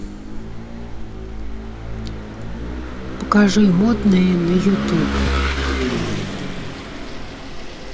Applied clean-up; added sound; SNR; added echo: none; Engine / Vehicle; 3 dB; none.